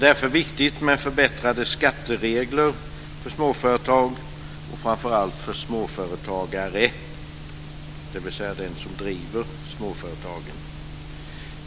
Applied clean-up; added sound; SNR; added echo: none; none; none; none.